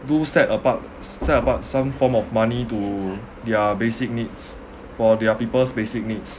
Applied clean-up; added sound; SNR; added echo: none; none; none; none.